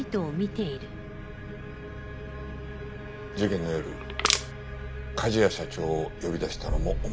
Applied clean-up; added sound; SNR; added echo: none; Crushing; -3 dB; none.